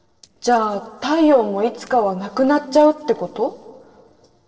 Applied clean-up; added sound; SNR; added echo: neural separator model SepFormer DNS4.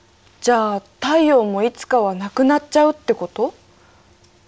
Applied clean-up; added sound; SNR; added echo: none; none; none; none.